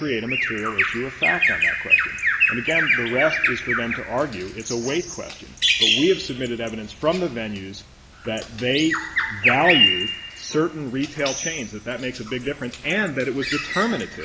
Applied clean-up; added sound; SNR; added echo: none; Bird vocalization, bird call, bird song; -1 dB; none.